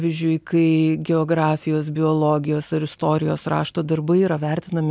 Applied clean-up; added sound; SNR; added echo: none; none; none; none.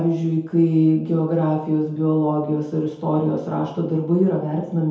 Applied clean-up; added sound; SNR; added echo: none; none; none; reverberation time 0.8 s.